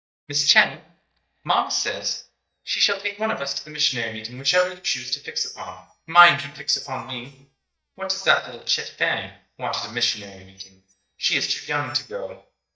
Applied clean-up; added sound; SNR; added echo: neural mask model DeepFilterNet 3.